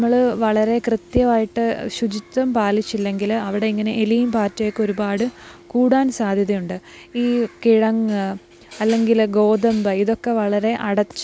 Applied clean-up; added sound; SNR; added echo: none; none; none; none.